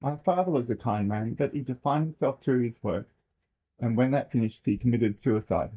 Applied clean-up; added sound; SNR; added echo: neural mask model DeepFilterNet 3.